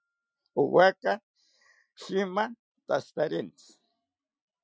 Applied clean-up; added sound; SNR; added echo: classical method Wiener filter.